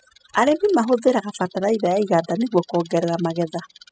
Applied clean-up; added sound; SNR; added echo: classical method spectral subtraction.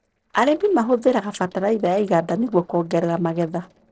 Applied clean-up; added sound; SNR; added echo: neural separator model SepFormer DNS4.